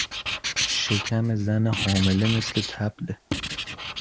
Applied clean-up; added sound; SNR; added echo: none; Writing; 5 dB; none.